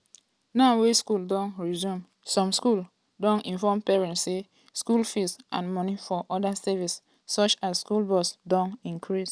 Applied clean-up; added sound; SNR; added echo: none; none; none; none.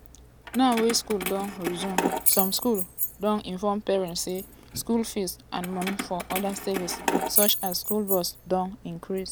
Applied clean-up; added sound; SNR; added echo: none; Keys jangling; 3 dB; none.